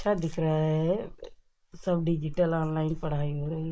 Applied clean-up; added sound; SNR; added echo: neural mask model Resemble Enhance denoiser.